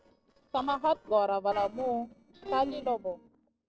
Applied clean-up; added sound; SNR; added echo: neural separator model SepFormer DNS4.